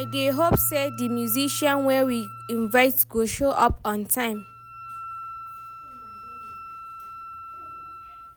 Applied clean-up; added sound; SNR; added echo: none; Wind instrument, woodwind instrument + Piano; 14 dB; none.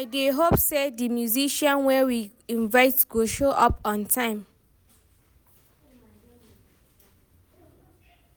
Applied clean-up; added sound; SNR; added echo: none; none; none; none.